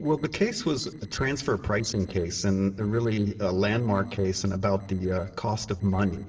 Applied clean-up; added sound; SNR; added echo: neural separator model SepFormer DNS4.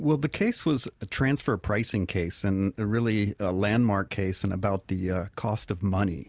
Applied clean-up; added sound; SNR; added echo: none; none; none; none.